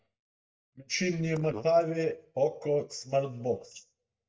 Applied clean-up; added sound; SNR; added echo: neural mask model DeepFilterNet 3.